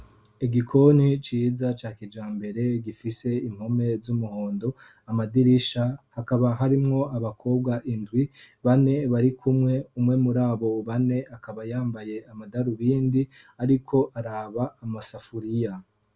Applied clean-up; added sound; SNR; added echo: none; none; none; none.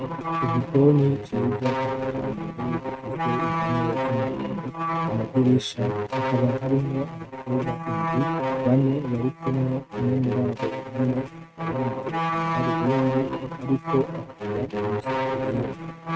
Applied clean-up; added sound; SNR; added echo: neural mask model RNNoise.